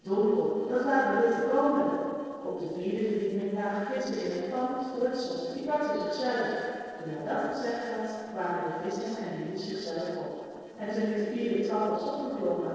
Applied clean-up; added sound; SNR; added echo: neural separator model SepFormer DNS4.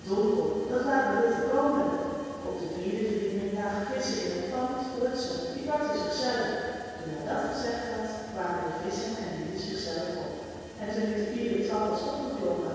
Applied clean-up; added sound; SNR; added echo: none; Mechanisms; 17 dB; reverberation time 2.2 s.